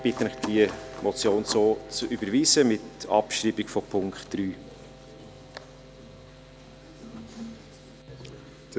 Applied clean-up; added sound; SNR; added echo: none; Piano; 20 dB; none.